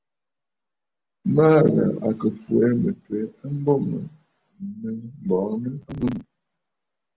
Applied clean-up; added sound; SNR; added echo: none; none; none; none.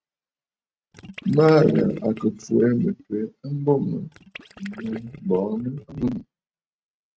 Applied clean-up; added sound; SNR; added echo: neural mask model RNNoise.